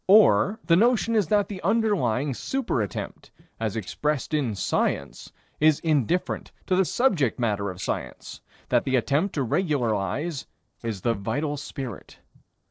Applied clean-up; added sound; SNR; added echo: neural separator model SepFormer DNS4.